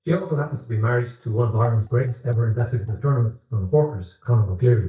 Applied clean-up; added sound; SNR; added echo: neural mask model DeepFilterNet 3.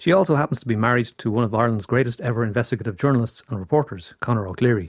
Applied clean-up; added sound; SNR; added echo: none; none; none; none.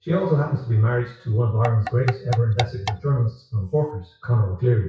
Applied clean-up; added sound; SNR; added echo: classical method WPE with log-MMSE.